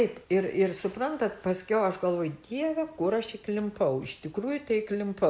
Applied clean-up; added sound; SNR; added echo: none; none; none; none.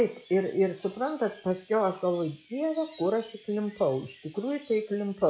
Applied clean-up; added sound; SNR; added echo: classical method log-MMSE.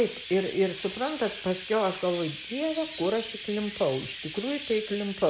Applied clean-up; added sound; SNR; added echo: none; Chirp, tweet; 12 dB; none.